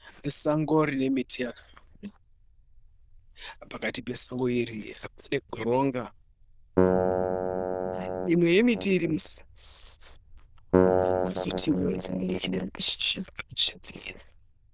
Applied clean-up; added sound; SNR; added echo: neural diffusion model UNIVERSE++.